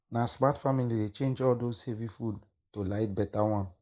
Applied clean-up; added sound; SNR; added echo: neural mask model Resemble Enhance denoiser.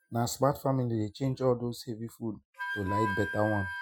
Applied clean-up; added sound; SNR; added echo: classical method Wiener filter.